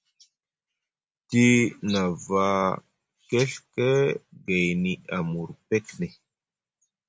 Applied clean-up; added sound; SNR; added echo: none; none; none; none.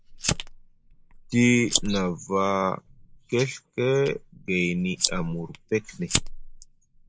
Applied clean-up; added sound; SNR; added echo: neural mask model Resemble Enhance denoiser.